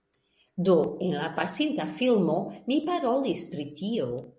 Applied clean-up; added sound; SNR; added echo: none; none; none; none.